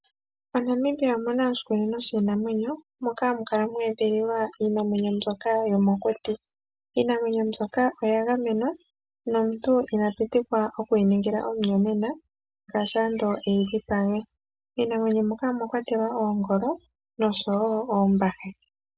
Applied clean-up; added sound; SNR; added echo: none; none; none; none.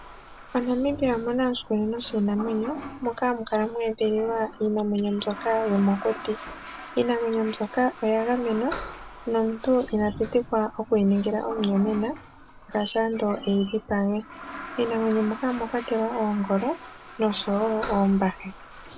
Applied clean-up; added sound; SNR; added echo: none; Toilet flush; 14 dB; none.